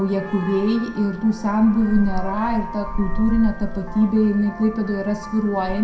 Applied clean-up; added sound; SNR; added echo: none; Vehicle horn, car horn, honking; 7 dB; reverberation time 0.5 s.